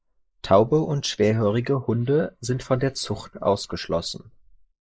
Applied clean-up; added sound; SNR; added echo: neural mask model Resemble Enhance denoiser.